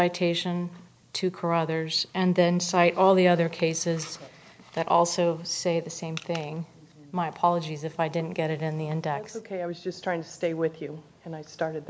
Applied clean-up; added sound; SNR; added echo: none; none; none; none.